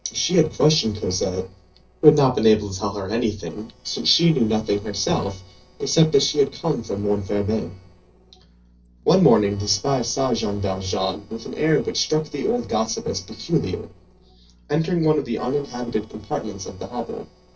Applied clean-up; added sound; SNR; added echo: neural separator model SepFormer DNS4.